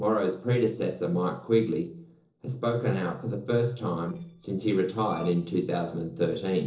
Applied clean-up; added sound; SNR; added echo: neural separator model SepFormer DNS4.